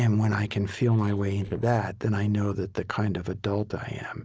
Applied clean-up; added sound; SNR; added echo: neural separator model SepFormer DNS4.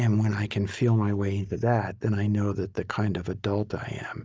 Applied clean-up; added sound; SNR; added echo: neural mask model DeepFilterNet 3.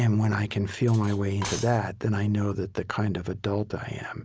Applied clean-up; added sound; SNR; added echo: none; Cutlery, silverware; 15 dB; none.